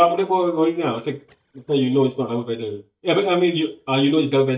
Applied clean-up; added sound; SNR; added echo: neural mask model DeepFilterNet 3.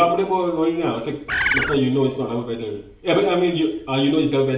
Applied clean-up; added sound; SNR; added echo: none; Bird; 1 dB; reverberation time 0.6 s.